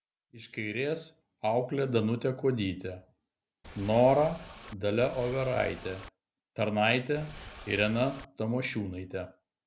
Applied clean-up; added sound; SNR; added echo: none; Boat, Water vehicle; 15 dB; none.